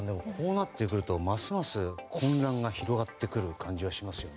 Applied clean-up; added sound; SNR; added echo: none; Shatter; 14 dB; none.